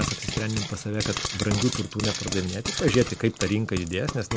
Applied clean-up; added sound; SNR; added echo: none; Frying (food); 5 dB; none.